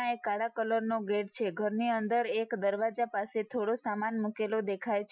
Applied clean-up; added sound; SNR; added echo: classical method Wiener filter.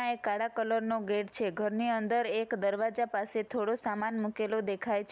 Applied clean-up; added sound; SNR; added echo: none; none; none; none.